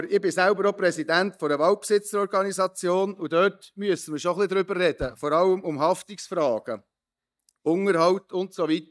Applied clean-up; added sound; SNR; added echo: neural mask model DeepFilterNet 3.